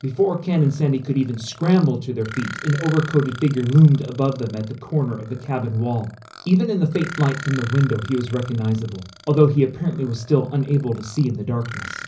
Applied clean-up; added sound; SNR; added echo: none; Burping, eructation; 18 dB; reverberation time 0.5 s.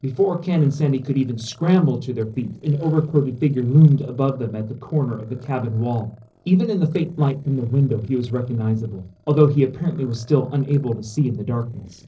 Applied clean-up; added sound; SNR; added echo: neural separator model SepFormer DNS4.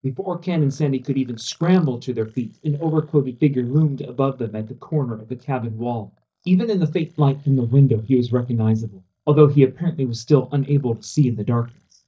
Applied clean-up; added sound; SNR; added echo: neural mask model DeepFilterNet 3.